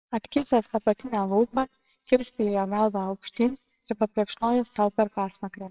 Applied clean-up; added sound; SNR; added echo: neural separator model SepFormer WHAMR!.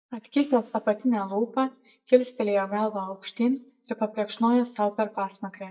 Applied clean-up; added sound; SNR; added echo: neural mask model DeepFilterNet 3.